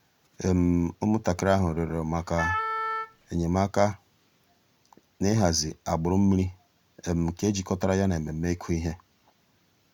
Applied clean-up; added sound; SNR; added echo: none; Wind instrument, woodwind instrument; 5 dB; none.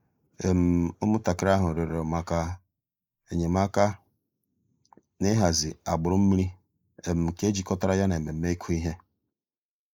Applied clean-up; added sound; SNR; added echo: neural mask model Resemble Enhance denoiser.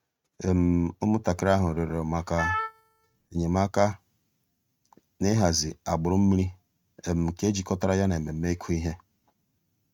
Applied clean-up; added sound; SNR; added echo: neural mask model RNNoise.